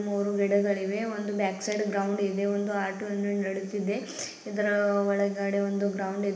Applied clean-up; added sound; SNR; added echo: none; none; none; reverberation time 1.0 s.